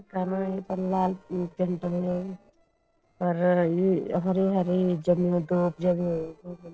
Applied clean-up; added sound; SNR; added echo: neural separator model SepFormer DNS4.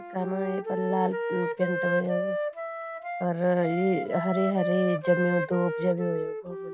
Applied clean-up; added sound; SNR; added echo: none; Wind instrument, woodwind instrument; 3 dB; none.